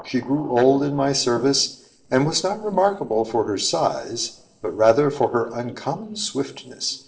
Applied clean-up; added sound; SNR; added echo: neural separator model SepFormer DNS4.